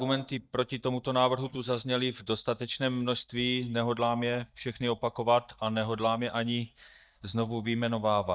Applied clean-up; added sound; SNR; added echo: neural mask model DeepFilterNet 3.